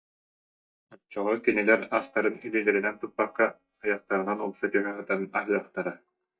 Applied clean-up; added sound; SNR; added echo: neural mask model DeepFilterNet 3.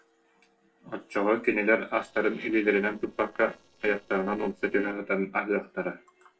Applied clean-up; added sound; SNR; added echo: neural separator model SepFormer DNS4.